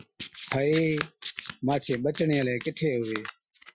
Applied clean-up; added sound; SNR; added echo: classical method Wiener filter.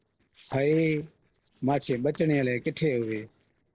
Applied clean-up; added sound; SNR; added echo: neural separator model SepFormer DNS4.